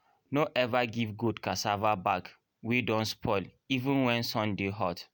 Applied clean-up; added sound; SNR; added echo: none; none; none; none.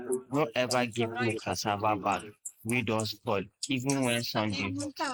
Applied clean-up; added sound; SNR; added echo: neural mask model Resemble Enhance denoiser.